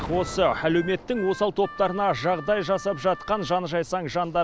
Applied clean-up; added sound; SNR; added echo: none; Explosion + Harmonica; 15 dB; none.